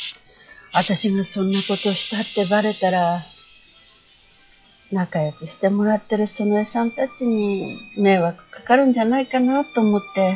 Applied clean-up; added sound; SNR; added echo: classical method log-MMSE.